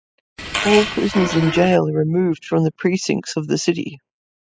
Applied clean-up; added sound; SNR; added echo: classical method spectral subtraction.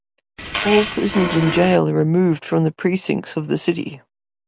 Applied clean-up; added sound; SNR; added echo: none; Fart; 5 dB; none.